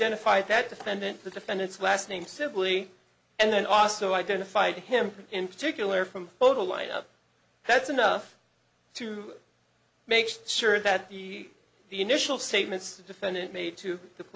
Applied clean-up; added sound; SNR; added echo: none; none; none; none.